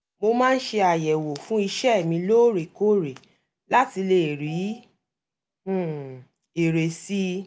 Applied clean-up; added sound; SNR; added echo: none; none; none; none.